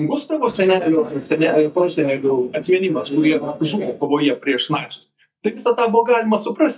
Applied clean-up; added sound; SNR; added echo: neural mask model DeepFilterNet 3.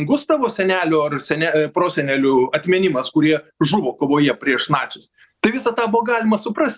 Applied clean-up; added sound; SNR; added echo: none; none; none; none.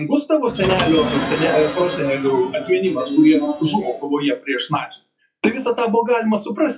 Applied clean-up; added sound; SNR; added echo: classical method WPE with log-MMSE.